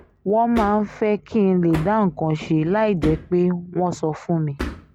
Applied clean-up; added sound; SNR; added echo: none; Hammer; 14 dB; none.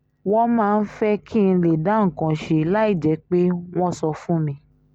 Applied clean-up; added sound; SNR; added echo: none; none; none; none.